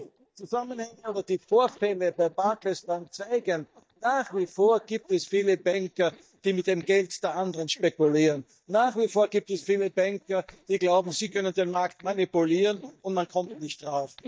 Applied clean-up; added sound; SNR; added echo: neural mask model DeepFilterNet 3.